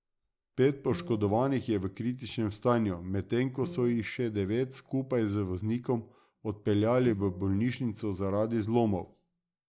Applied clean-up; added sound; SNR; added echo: neural mask model DeepFilterNet 3.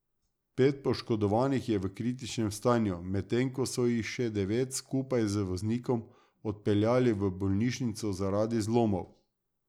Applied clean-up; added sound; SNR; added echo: none; none; none; none.